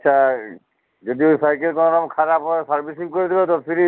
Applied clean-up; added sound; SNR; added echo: none; none; none; none.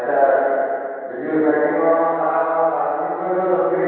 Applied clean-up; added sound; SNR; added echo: none; none; none; reverberation time 2.2 s.